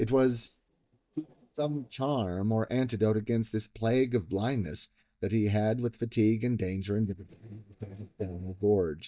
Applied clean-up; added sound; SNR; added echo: neural mask model DeepFilterNet 3.